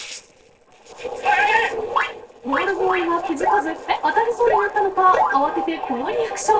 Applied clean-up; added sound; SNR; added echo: neural separator model SepFormer DNS4.